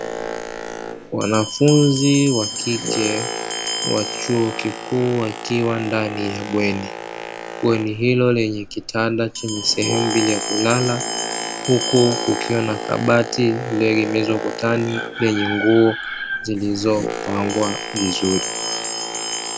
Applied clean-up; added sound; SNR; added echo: none; Bell + Boat, Water vehicle; 7 dB; none.